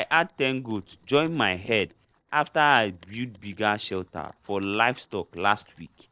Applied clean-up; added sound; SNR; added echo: neural separator model SepFormer DNS4.